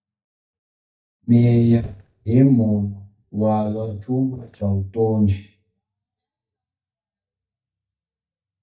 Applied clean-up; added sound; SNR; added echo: neural mask model DeepFilterNet 3.